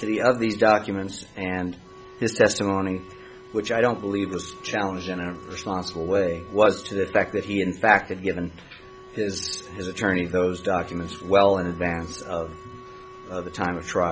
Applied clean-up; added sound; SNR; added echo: none; Wind instrument, woodwind instrument; 20 dB; none.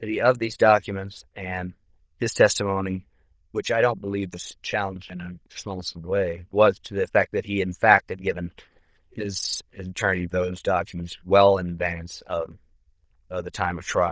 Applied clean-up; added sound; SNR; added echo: neural diffusion model UNIVERSE++.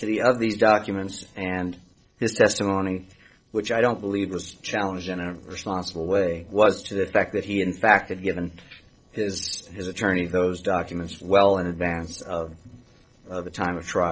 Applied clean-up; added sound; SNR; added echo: neural separator model SepFormer DNS4.